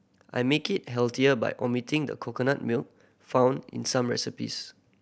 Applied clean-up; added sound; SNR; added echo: none; none; none; none.